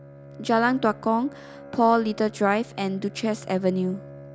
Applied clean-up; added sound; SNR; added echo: none; Bowed string instrument; 18 dB; none.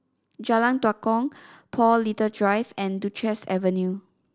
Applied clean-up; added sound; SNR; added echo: none; none; none; none.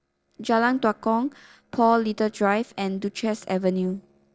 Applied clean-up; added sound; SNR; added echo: neural separator model SepFormer DNS4.